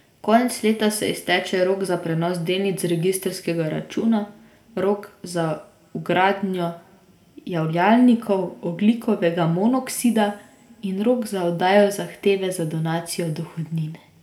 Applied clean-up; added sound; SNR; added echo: none; none; none; reverberation time 1.1 s.